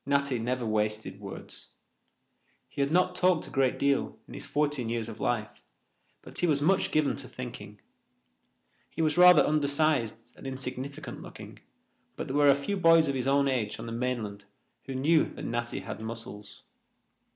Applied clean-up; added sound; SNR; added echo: none; none; none; none.